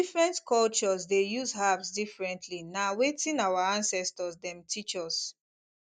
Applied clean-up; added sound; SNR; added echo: none; none; none; none.